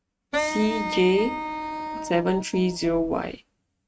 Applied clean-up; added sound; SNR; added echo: neural mask model RNNoise.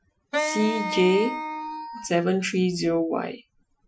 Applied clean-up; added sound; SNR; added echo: classical method Wiener filter.